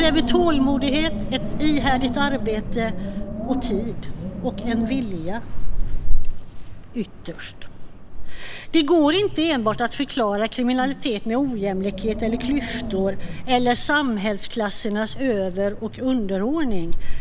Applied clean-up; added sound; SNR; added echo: none; Wind; -2 dB; none.